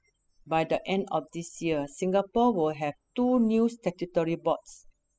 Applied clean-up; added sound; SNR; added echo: classical method spectral subtraction.